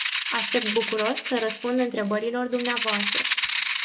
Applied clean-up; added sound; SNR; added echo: none; Rattle (instrument); 2 dB; reverberation time 0.7 s.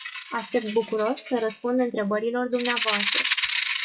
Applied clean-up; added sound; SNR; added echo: classical method WPE with log-MMSE.